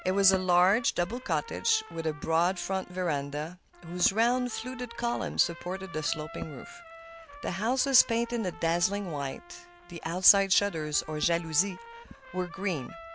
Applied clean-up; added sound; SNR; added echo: none; Trumpet; 18 dB; none.